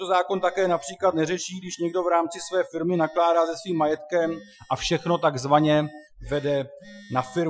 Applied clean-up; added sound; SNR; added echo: classical method Wiener filter.